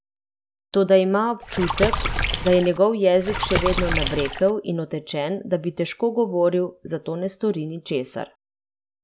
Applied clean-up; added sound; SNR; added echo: none; Water / Splash, splatter; 2 dB; none.